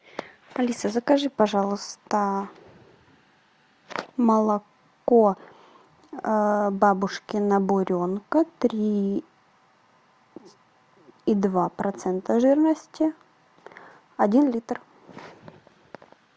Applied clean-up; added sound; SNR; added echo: none; none; none; none.